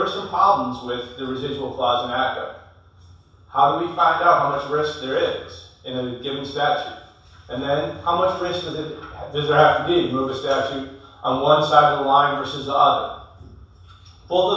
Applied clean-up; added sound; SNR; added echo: none; none; none; reverberation time 0.7 s.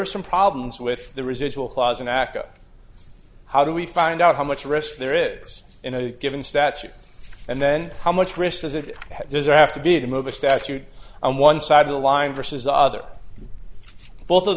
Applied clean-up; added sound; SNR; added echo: none; none; none; none.